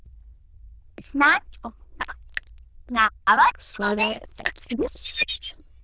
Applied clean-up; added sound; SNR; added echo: neural diffusion model UNIVERSE++.